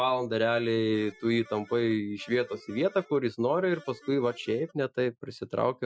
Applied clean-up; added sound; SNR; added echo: classical method Wiener filter.